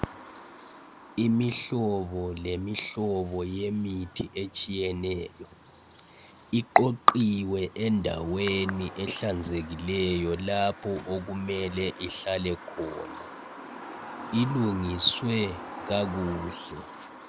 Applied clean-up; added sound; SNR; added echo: none; Bird vocalization, bird call, bird song; 15 dB; none.